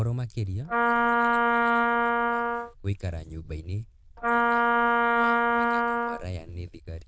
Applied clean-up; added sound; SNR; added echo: neural diffusion model UNIVERSE++.